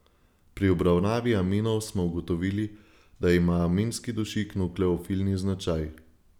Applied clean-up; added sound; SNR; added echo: none; none; none; none.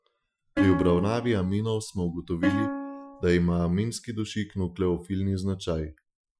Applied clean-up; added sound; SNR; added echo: classical method Wiener filter.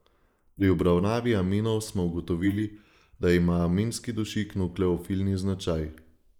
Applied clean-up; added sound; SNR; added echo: neural mask model Resemble Enhance denoiser.